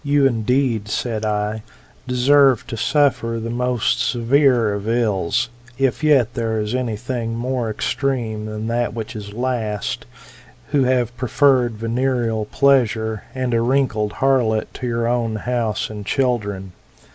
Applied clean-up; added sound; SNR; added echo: none; none; none; none.